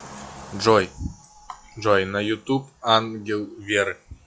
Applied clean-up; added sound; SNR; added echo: classical method log-MMSE.